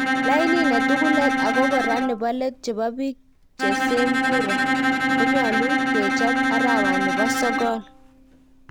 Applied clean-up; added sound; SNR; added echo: none; Bowed string instrument; -3 dB; none.